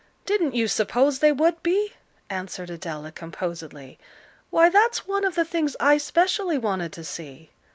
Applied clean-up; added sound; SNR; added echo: none; none; none; none.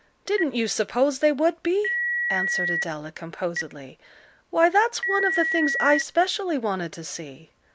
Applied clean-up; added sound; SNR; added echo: none; Telephone; 4 dB; none.